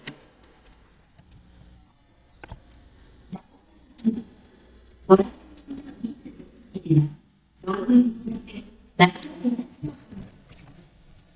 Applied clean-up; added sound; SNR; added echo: neural mask model DeepFilterNet 3.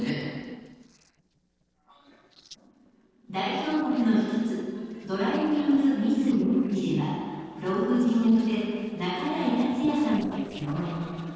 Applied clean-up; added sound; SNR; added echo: neural separator model SepFormer DNS4.